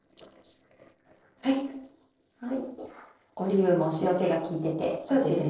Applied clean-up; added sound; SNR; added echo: neural separator model SepFormer DNS4.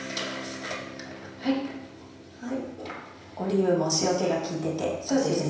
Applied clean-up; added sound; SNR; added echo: none; Guitar; 17 dB; reverberation time 0.9 s.